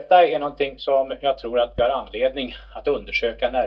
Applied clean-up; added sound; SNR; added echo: neural mask model DeepFilterNet 3.